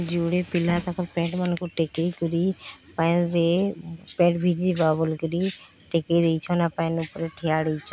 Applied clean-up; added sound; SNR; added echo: none; none; none; none.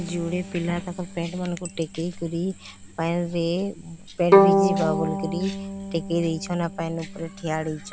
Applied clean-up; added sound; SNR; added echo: none; Bowed string instrument; -1 dB; none.